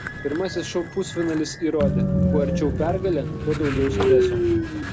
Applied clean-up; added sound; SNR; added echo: none; Train; -2 dB; none.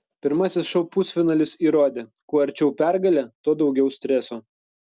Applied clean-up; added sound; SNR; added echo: none; none; none; none.